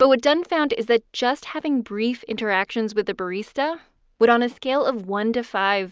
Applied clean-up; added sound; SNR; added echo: none; none; none; none.